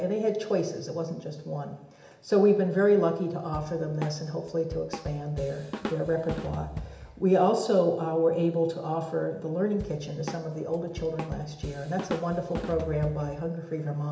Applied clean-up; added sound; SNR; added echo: none; Drum / Drum kit; 11 dB; reverberation time 0.8 s.